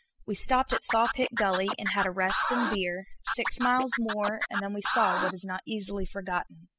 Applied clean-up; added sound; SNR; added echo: classical method spectral subtraction.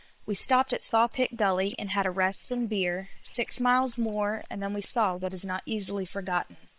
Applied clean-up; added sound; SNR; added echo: neural separator model SepFormer WHAM!.